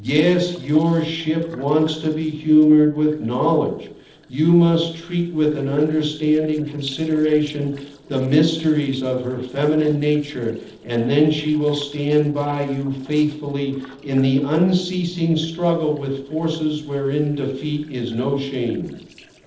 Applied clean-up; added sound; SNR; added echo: neural separator model SepFormer DNS4.